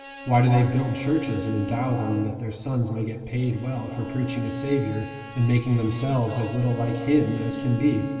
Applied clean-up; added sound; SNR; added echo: none; Bowed string instrument; 11 dB; reverberation time 2.5 s.